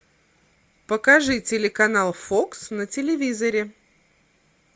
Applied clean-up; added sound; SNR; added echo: none; none; none; none.